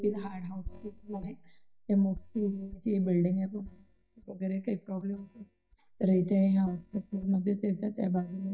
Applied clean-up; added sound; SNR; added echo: neural mask model DeepFilterNet 3.